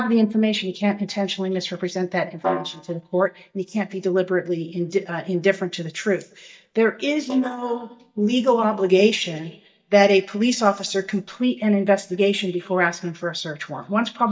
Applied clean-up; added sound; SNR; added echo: neural mask model DeepFilterNet 3.